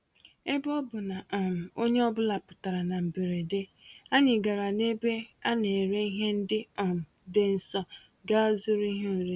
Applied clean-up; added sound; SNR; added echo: none; none; none; none.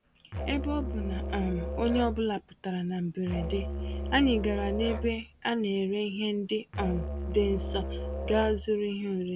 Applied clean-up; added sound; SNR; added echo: none; Musical instrument; 4 dB; none.